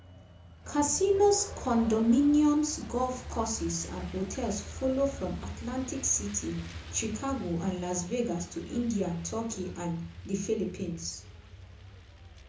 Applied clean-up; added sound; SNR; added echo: none; Truck; 13 dB; reverberation time 0.6 s.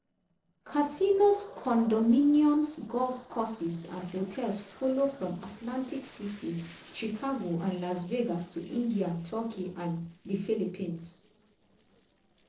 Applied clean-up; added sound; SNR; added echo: neural separator model SepFormer DNS4.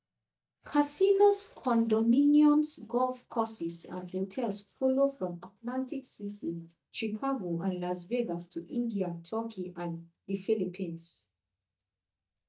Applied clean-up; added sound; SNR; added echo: neural mask model DeepFilterNet 3.